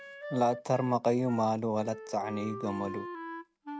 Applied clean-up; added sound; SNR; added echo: none; Wind instrument, woodwind instrument; 11 dB; none.